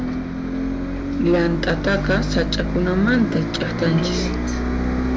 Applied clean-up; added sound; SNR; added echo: none; Bus; 0 dB; none.